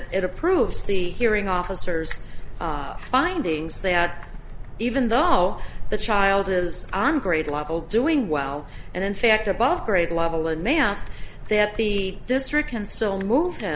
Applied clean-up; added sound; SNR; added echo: none; none; none; none.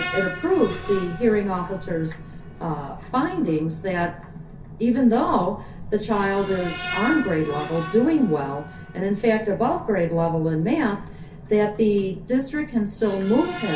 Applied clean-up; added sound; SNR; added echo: none; Screech; 14 dB; reverberation time 0.3 s.